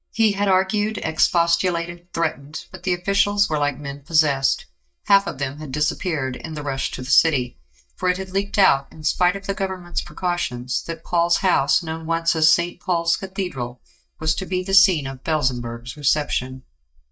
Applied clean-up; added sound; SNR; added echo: neural mask model DeepFilterNet 3.